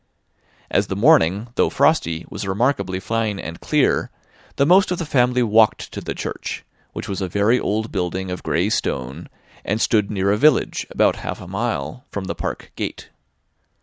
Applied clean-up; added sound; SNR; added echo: none; none; none; none.